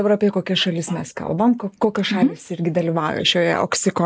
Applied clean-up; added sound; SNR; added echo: neural mask model Resemble Enhance denoiser.